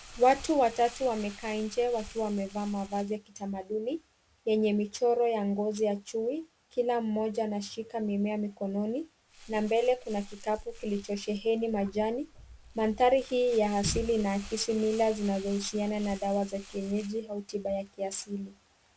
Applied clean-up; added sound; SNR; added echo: none; Crumpling, crinkling; 20 dB; none.